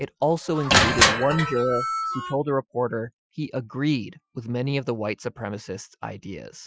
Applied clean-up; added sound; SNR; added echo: classical method Wiener filter.